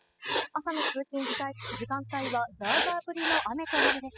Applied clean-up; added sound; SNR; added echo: classical method spectral subtraction.